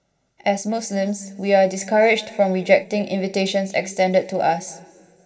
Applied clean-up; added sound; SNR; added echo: none; none; none; reverberation time 2.0 s.